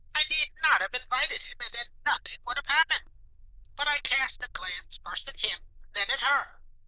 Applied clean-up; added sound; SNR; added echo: neural diffusion model UNIVERSE++.